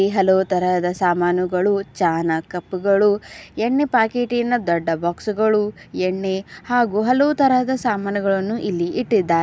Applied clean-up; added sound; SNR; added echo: none; none; none; none.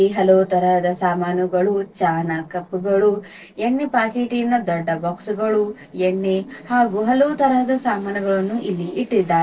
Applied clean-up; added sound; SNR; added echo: neural separator model SepFormer DNS4.